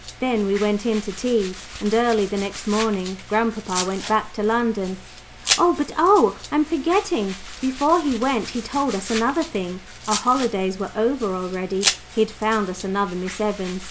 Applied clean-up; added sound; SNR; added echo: none; Domestic sounds, home sounds; 10 dB; none.